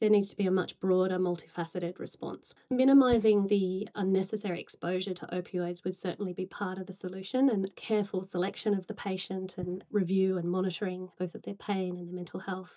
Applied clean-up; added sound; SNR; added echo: neural mask model DeepFilterNet 3.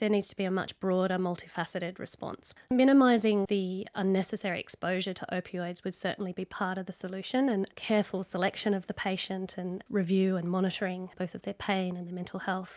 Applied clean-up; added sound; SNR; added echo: none; none; none; none.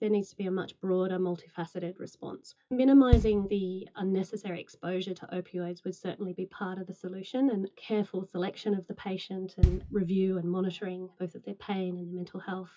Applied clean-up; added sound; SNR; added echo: classical method WPE with log-MMSE.